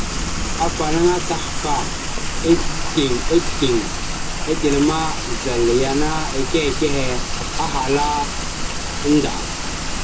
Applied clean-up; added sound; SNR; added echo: none; Rain; 1 dB; reverberation time 0.2 s.